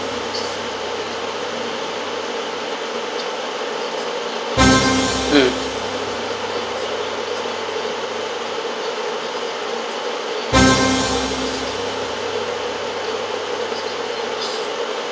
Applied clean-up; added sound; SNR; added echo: none; Musical instrument; 2 dB; none.